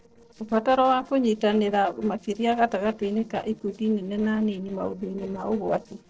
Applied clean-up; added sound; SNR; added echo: neural separator model SepFormer DNS4.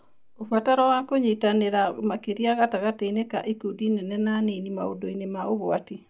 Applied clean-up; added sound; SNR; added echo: none; none; none; none.